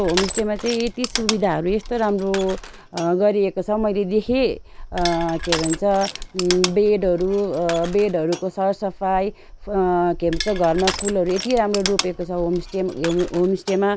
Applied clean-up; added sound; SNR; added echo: none; Crushing; 10 dB; none.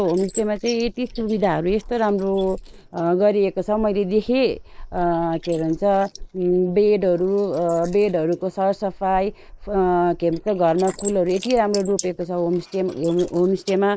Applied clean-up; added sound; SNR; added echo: neural mask model Resemble Enhance denoiser.